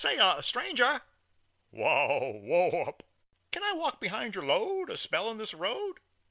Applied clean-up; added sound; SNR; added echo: none; none; none; none.